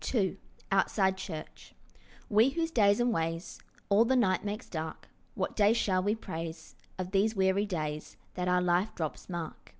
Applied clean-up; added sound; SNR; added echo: none; none; none; none.